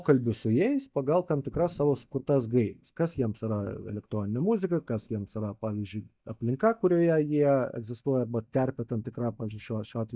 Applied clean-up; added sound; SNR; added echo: neural mask model DeepFilterNet 3.